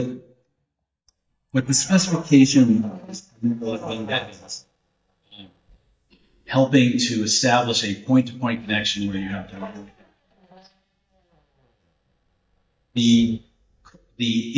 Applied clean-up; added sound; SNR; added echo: neural mask model DeepFilterNet 3.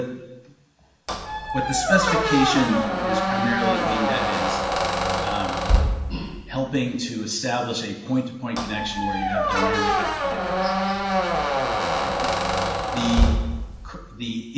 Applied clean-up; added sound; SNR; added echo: none; Squeak; -3 dB; reverberation time 1.1 s.